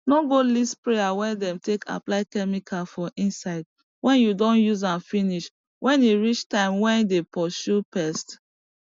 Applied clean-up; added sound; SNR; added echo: none; none; none; none.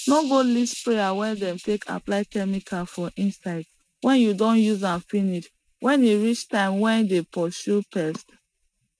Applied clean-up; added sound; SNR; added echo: neural mask model RNNoise.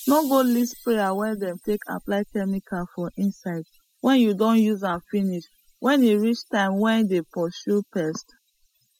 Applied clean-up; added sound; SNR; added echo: classical method spectral subtraction.